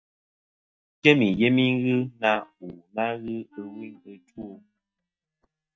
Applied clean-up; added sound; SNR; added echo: neural mask model DeepFilterNet 3.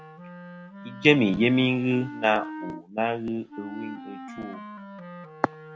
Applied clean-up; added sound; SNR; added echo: none; Wind instrument, woodwind instrument; 14 dB; none.